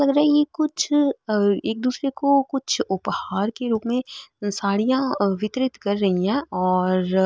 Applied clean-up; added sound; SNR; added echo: none; none; none; none.